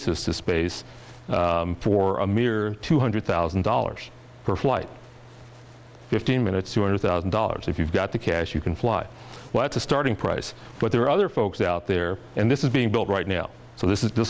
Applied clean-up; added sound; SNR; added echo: none; none; none; none.